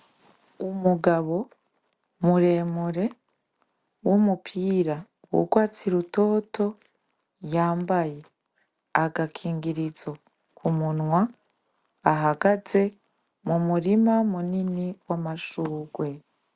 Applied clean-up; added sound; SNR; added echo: none; none; none; none.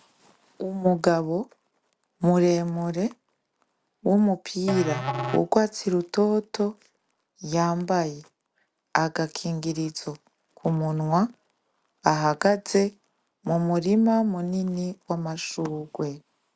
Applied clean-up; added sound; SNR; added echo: none; Musical instrument; 9 dB; none.